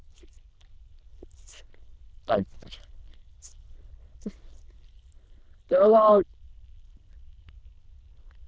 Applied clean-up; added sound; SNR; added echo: neural diffusion model UNIVERSE++.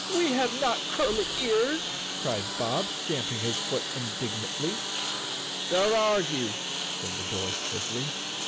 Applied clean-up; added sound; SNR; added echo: none; Engine; 2 dB; none.